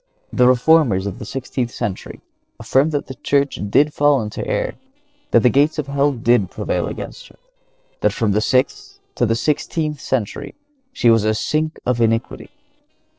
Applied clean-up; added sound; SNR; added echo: neural separator model SepFormer DNS4.